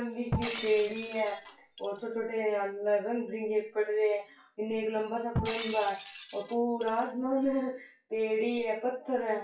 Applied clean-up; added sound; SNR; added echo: classical method WPE with log-MMSE.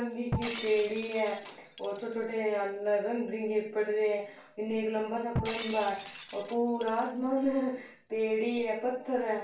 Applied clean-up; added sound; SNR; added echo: none; Shatter; 11 dB; reverberation time 0.3 s.